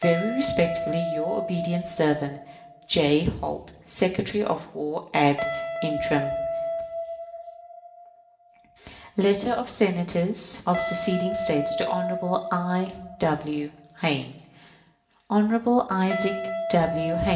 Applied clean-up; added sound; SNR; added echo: none; Guitar; 6 dB; reverberation time 0.6 s.